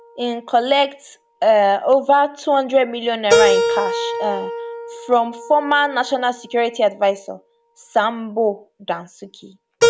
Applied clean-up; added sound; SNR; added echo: none; Keyboard (musical); 5 dB; none.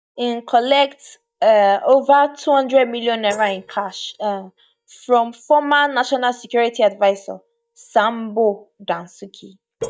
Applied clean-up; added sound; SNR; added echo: neural mask model DeepFilterNet 3.